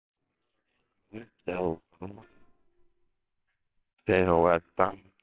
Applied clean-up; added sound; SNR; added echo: neural separator model SepFormer WHAMR!.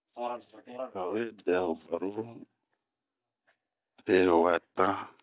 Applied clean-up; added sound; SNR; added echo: none; none; none; none.